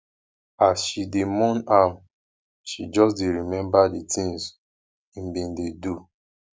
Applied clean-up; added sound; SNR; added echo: none; none; none; none.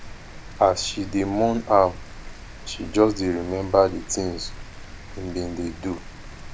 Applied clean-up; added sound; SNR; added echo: none; Rain; 13 dB; none.